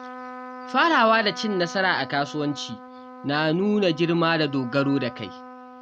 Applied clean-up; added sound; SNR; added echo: none; Trumpet; 15 dB; none.